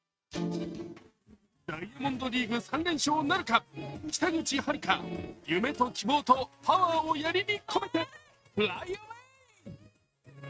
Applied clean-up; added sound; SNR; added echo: neural mask model RNNoise.